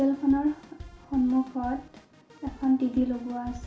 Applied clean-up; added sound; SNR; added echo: none; Drum kit; 18 dB; reverberation time 0.4 s.